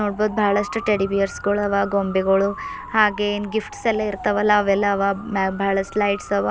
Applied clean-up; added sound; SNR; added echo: none; Motor vehicle (road) / Siren; 15 dB; none.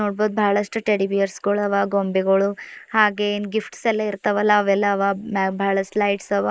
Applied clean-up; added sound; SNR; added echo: neural mask model Resemble Enhance denoiser.